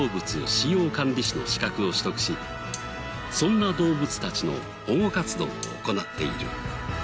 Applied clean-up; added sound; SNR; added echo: none; Cutlery, silverware; 18 dB; none.